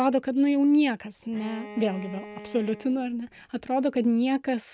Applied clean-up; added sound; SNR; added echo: none; Bowed string instrument; 18 dB; none.